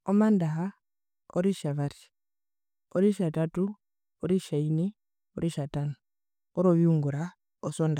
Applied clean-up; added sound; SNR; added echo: none; none; none; none.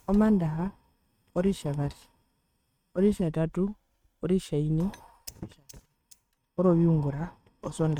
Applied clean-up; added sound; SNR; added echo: neural mask model RNNoise.